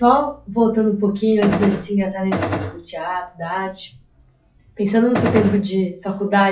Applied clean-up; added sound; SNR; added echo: classical method log-MMSE.